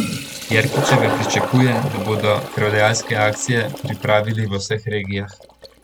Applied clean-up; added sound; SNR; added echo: none; Toilet flush; 6 dB; none.